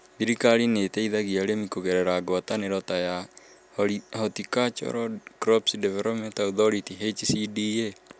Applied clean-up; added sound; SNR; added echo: none; none; none; none.